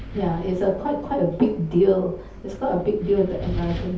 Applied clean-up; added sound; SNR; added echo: none; Wind; 11 dB; reverberation time 0.5 s.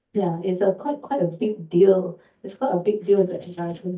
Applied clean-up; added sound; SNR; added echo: neural mask model DeepFilterNet 3.